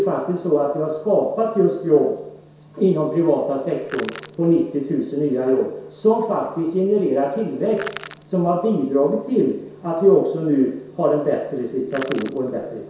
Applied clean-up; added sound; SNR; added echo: none; Crushing; 15 dB; reverberation time 0.7 s.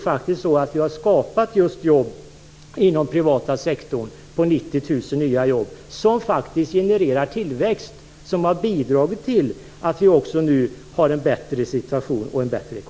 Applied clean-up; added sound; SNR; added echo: none; none; none; none.